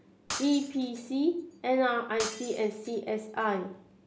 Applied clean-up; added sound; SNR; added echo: none; Shatter; 13 dB; none.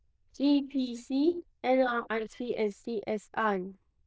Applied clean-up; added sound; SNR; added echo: neural diffusion model UNIVERSE++.